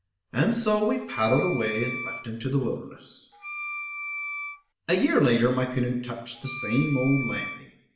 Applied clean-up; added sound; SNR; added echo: none; Wind instrument, woodwind instrument; 8 dB; reverberation time 0.8 s.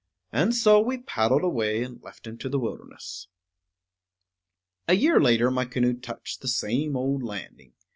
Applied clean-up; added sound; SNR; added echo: none; none; none; none.